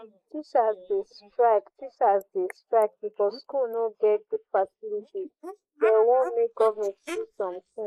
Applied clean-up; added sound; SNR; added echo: neural mask model Resemble Enhance denoiser.